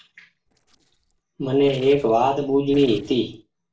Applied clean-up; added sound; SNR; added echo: neural separator model SepFormer DNS4.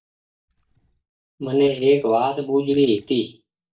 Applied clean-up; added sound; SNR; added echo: neural mask model DeepFilterNet 3.